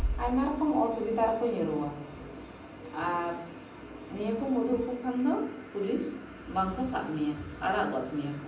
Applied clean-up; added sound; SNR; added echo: none; Bass drum; 12 dB; reverberation time 0.6 s.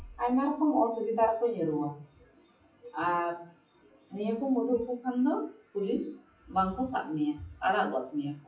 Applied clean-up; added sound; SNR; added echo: classical method WPE with log-MMSE.